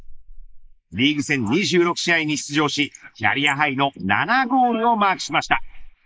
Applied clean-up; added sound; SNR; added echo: neural mask model Resemble Enhance denoiser.